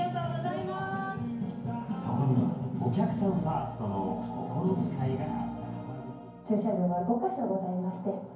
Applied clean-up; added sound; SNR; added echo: none; none; none; reverberation time 0.9 s.